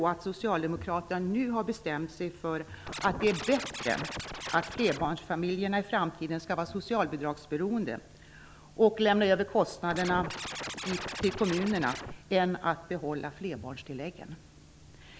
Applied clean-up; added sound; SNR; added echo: none; Scratching (performance technique); 8 dB; none.